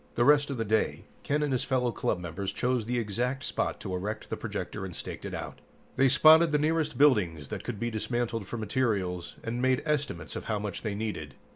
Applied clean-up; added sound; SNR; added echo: none; none; none; none.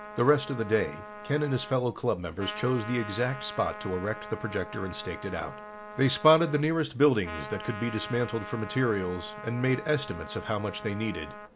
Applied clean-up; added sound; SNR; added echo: none; Trumpet; 13 dB; none.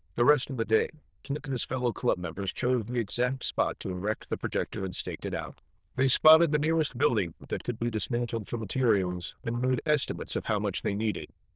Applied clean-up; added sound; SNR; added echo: neural diffusion model UNIVERSE++.